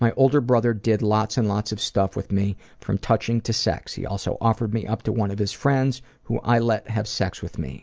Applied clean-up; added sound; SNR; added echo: none; none; none; none.